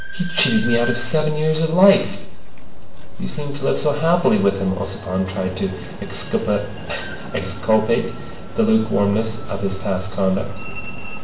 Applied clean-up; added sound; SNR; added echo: none; Train; 15 dB; reverberation time 0.7 s.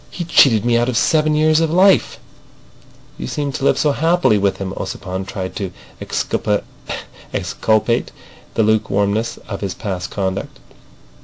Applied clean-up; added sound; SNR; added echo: none; none; none; none.